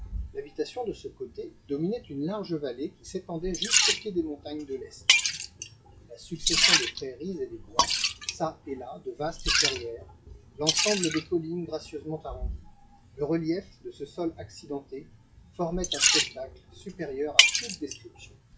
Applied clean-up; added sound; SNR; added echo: classical method log-MMSE.